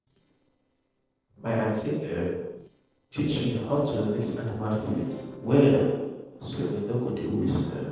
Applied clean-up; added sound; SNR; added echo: neural separator model SepFormer DNS4.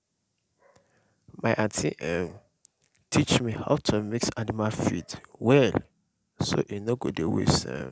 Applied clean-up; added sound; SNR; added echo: none; none; none; none.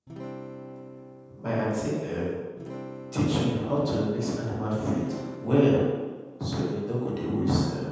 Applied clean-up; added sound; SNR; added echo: none; Acoustic guitar / Strum; 15 dB; reverberation time 1.2 s.